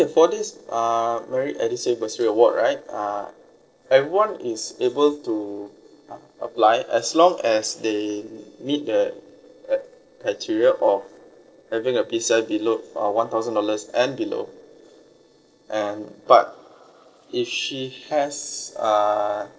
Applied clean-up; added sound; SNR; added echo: neural separator model SepFormer DNS4.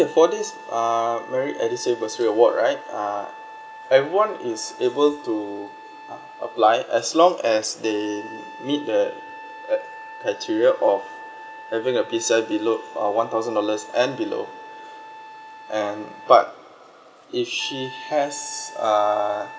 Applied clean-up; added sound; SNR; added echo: none; Trumpet; 17 dB; none.